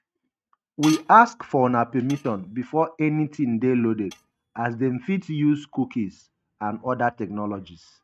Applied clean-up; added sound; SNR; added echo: neural mask model RNNoise.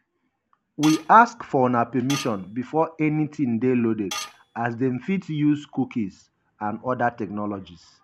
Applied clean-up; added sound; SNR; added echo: none; Tools; 13 dB; none.